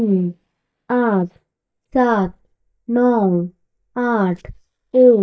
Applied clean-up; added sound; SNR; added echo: neural mask model DeepFilterNet 3.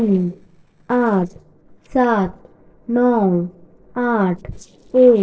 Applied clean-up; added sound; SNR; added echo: neural separator model SepFormer DNS4.